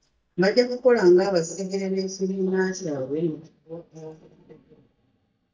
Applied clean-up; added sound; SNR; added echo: neural mask model DeepFilterNet 3.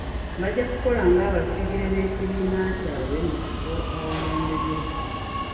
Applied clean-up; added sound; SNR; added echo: none; Subway, metro, underground; 2 dB; reverberation time 1.2 s.